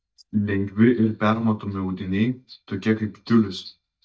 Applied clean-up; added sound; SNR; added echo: neural mask model DeepFilterNet 3.